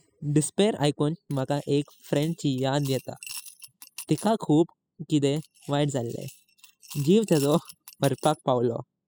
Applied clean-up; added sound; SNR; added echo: classical method spectral subtraction.